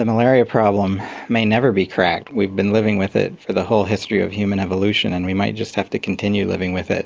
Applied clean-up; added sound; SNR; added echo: none; none; none; none.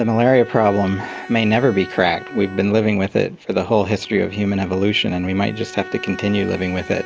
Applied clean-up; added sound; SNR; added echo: none; Bowed string instrument; 18 dB; none.